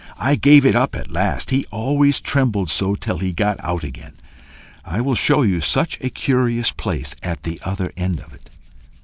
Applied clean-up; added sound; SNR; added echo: none; Hands; 17 dB; none.